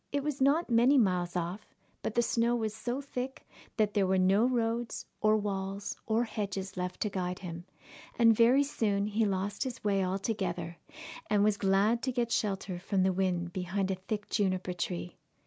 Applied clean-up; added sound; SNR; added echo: none; none; none; none.